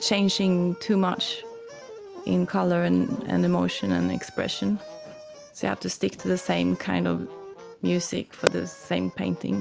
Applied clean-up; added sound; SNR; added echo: none; none; none; none.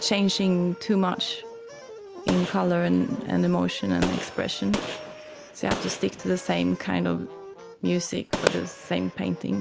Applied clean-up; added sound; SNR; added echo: none; Gunshot, gunfire; 11 dB; none.